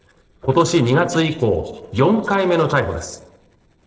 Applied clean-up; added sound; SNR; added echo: neural separator model SepFormer DNS4.